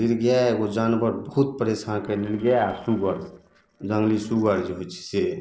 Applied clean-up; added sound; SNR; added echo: neural separator model SepFormer DNS4.